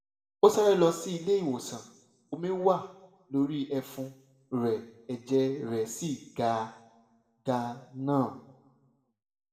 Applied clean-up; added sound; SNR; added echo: none; none; none; reverberation time 0.7 s.